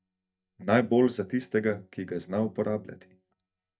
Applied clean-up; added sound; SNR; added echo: neural mask model DeepFilterNet 3.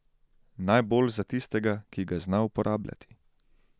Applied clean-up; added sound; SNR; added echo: none; none; none; none.